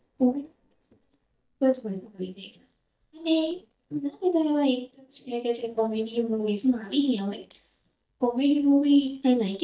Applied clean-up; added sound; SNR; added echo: neural mask model DeepFilterNet 3.